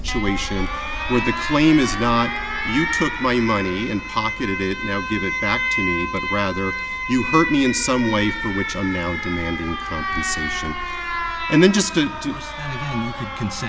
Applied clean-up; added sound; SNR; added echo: none; Alarm; 4 dB; none.